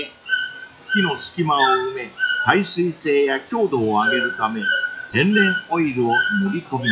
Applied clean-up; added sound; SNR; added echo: classical method log-MMSE.